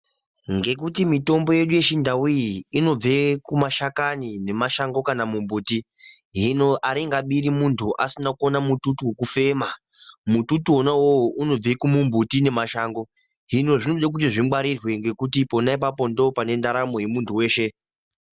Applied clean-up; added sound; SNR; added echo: none; none; none; none.